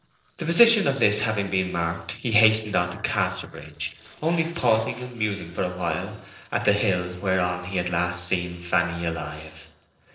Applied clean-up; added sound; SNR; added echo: neural separator model SepFormer DNS4.